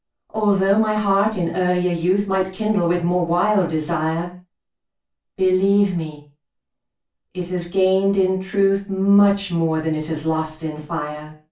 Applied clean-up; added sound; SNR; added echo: none; none; none; reverberation time 0.3 s.